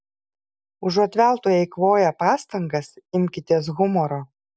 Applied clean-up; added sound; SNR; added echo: none; none; none; none.